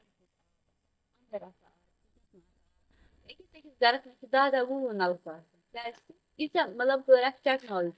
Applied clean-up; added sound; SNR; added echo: neural mask model DeepFilterNet 3.